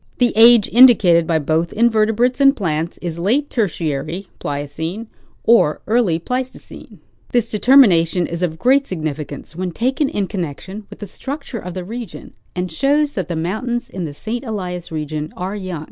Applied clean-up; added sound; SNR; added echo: none; none; none; none.